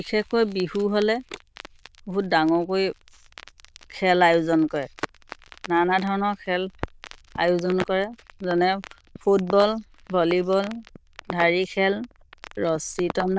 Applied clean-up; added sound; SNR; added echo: neural diffusion model UNIVERSE++.